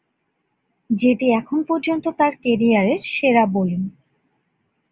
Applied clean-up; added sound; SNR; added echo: none; none; none; none.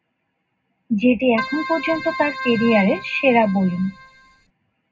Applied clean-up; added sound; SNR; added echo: none; Keyboard (musical); 10 dB; reverberation time 0.3 s.